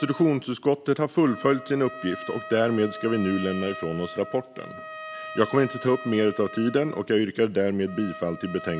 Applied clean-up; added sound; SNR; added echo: none; Trumpet; 14 dB; none.